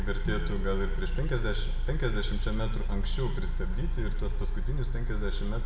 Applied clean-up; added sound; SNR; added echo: none; Bowed string instrument; 18 dB; reverberation time 1.2 s.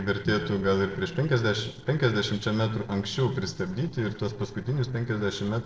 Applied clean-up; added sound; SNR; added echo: neural separator model SepFormer DNS4.